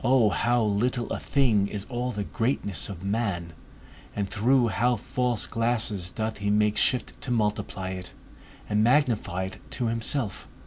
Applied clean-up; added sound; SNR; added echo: none; none; none; none.